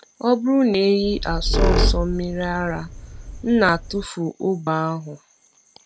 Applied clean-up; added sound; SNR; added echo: none; Squeak; 1 dB; none.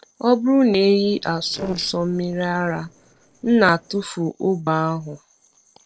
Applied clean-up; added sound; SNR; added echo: neural separator model SepFormer DNS4.